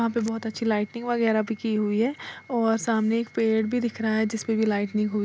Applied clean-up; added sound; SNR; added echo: none; none; none; none.